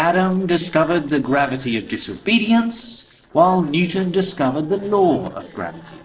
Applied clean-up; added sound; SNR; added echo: neural separator model SepFormer DNS4.